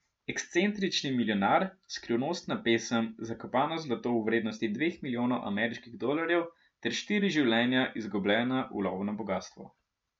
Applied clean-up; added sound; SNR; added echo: none; none; none; none.